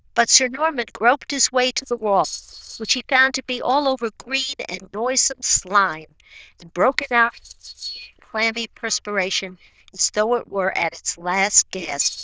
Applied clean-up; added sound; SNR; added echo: neural diffusion model UNIVERSE++.